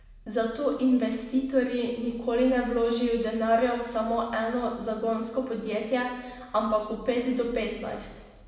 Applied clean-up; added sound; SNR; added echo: none; none; none; reverberation time 1.1 s.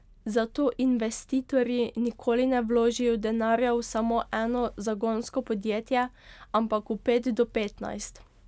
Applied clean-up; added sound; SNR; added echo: none; none; none; none.